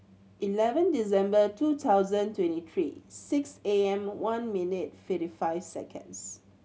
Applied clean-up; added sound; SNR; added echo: none; none; none; none.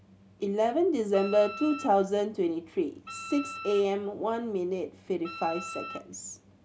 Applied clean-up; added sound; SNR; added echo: none; Wind instrument, woodwind instrument; 13 dB; none.